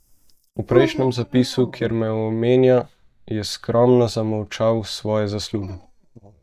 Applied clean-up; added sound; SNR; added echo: neural mask model DeepFilterNet 3.